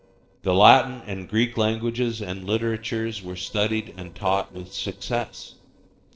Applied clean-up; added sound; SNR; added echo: neural separator model SepFormer DNS4.